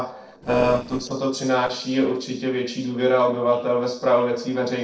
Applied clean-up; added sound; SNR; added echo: neural separator model SepFormer DNS4.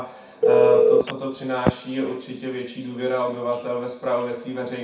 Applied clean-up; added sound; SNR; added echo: none; Telephone; -3 dB; reverberation time 0.6 s.